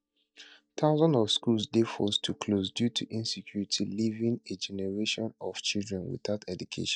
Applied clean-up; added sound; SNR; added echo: neural mask model DeepFilterNet 3.